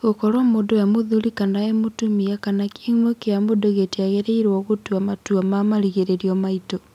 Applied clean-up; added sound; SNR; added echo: none; none; none; none.